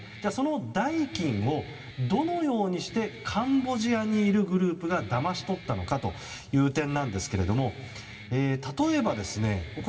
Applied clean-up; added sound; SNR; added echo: none; Guitar; 18 dB; reverberation time 1.7 s.